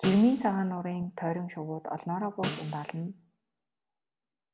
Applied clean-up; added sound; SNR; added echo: none; Snare drum; 12 dB; none.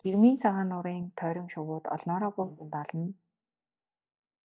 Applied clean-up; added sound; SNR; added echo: neural mask model DeepFilterNet 3.